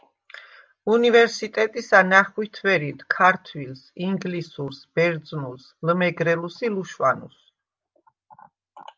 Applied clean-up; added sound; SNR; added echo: none; none; none; none.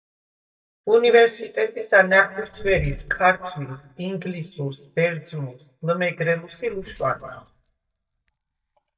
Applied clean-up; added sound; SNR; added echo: neural mask model DeepFilterNet 3.